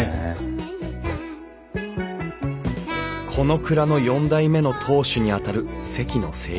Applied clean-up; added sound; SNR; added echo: none; none; none; none.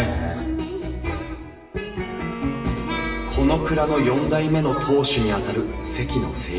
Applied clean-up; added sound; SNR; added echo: none; Bowed string instrument; 16 dB; reverberation time 1.1 s.